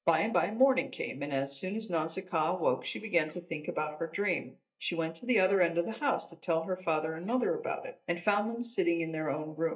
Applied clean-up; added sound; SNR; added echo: neural mask model DeepFilterNet 3.